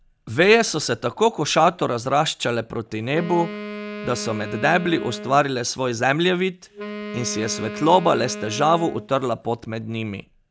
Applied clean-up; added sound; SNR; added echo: none; Wind instrument, woodwind instrument; 12 dB; none.